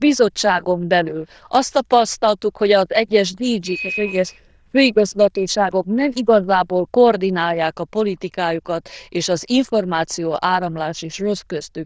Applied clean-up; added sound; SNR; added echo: neural diffusion model UNIVERSE++.